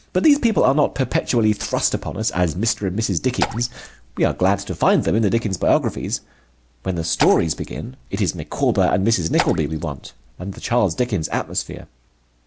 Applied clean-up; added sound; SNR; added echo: none; Raindrop / Splash, splatter; 11 dB; none.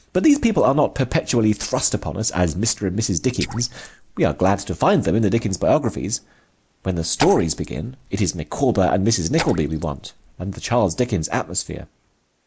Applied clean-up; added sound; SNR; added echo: neural mask model Resemble Enhance denoiser.